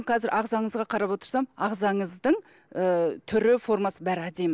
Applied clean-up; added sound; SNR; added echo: none; none; none; none.